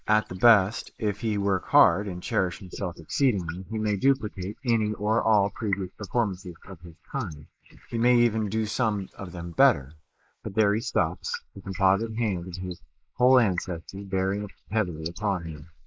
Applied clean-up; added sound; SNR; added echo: neural mask model Resemble Enhance denoiser.